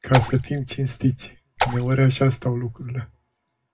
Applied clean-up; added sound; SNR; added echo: none; Raindrop / Splash, splatter; 7 dB; reverberation time 0.2 s.